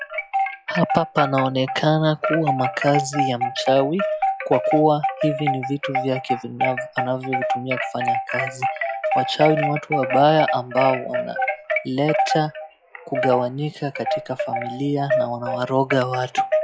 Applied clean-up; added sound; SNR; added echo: classical method log-MMSE.